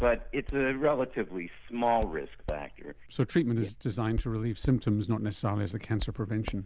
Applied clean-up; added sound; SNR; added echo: none; Hands; 11 dB; none.